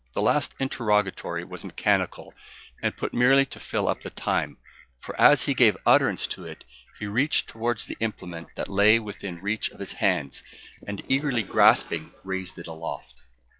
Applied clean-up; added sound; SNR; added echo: classical method log-MMSE.